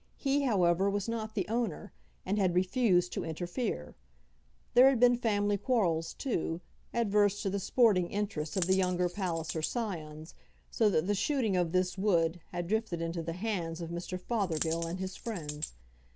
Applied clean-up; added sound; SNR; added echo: none; Coin (dropping); 11 dB; none.